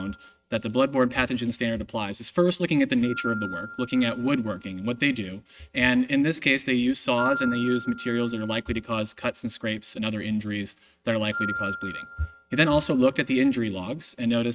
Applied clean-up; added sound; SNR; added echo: neural mask model RNNoise.